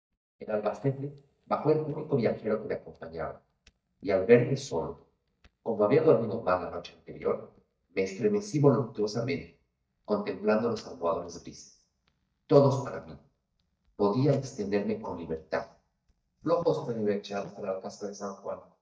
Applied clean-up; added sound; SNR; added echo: neural mask model DeepFilterNet 3.